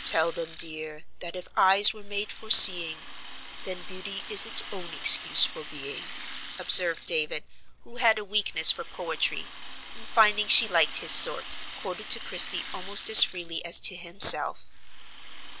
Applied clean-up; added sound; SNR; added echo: none; Rattle (instrument); 17 dB; none.